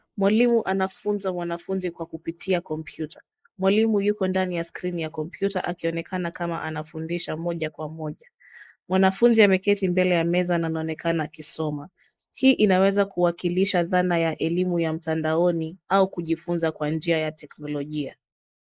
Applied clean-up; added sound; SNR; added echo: neural mask model Resemble Enhance denoiser.